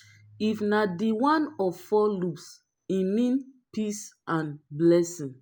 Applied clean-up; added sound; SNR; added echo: none; none; none; none.